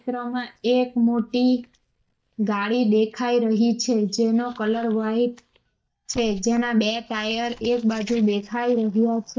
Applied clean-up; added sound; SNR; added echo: neural mask model DeepFilterNet 3.